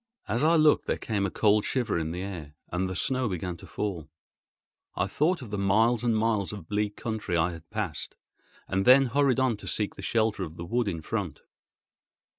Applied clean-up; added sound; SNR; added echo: none; none; none; none.